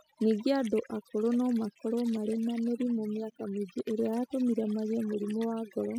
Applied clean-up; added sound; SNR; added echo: classical method spectral subtraction.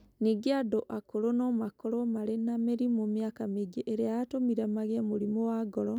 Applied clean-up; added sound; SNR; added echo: none; none; none; none.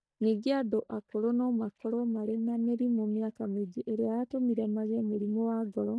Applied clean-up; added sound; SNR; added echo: neural mask model DeepFilterNet 3.